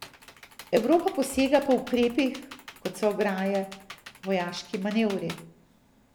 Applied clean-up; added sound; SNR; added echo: none; Computer keyboard; 18 dB; none.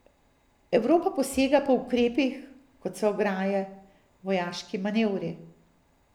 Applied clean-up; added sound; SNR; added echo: none; none; none; none.